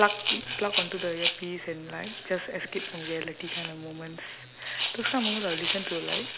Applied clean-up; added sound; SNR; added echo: none; Rattle (instrument); 2 dB; none.